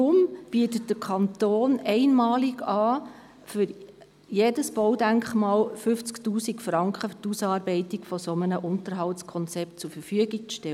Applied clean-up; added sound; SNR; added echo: none; none; none; none.